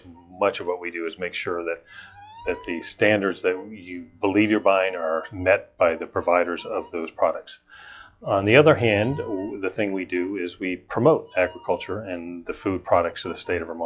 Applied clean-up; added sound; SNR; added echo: classical method log-MMSE.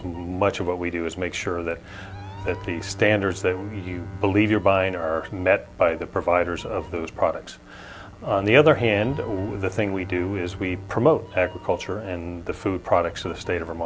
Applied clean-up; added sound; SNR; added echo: none; Bowed string instrument + Meow; 16 dB; none.